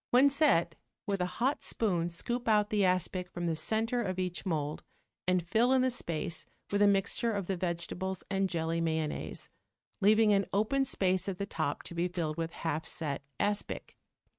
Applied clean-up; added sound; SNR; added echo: neural mask model RNNoise.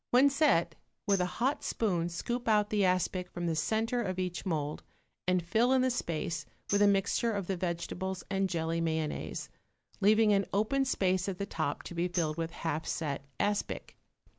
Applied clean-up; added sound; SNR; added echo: none; Tambourine; 15 dB; none.